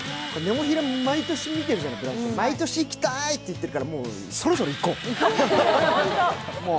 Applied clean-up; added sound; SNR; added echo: none; Drill; 13 dB; none.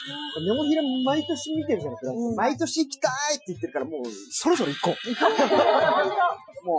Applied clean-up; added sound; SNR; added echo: classical method Wiener filter.